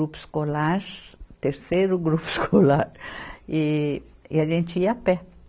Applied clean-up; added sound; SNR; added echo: none; none; none; none.